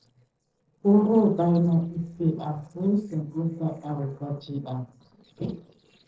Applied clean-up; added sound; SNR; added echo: neural separator model SepFormer DNS4.